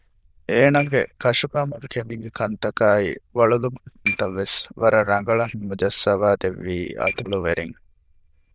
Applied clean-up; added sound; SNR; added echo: neural diffusion model UNIVERSE++.